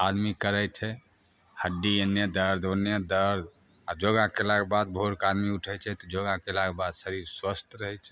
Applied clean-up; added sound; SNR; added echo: none; none; none; none.